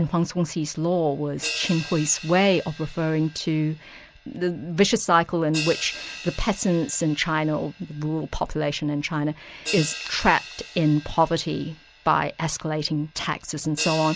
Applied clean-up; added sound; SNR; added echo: none; Crash cymbal; 14 dB; none.